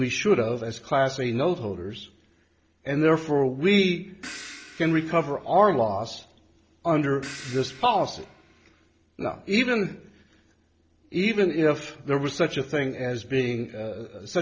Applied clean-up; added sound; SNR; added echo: neural separator model SepFormer DNS4.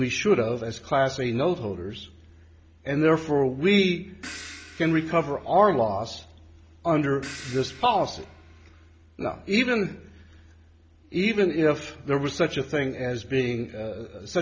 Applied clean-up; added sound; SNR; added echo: none; Crash cymbal; 19 dB; none.